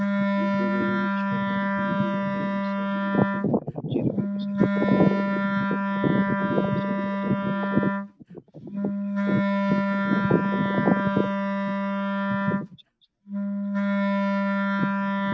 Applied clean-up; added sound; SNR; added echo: neural mask model RNNoise.